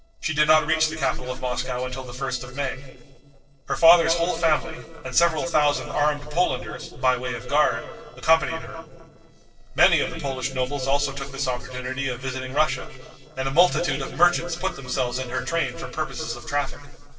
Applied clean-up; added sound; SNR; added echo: neural separator model SepFormer DNS4.